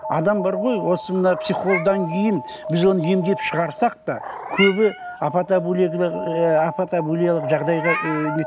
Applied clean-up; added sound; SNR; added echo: none; Meow + Alarm; 8 dB; none.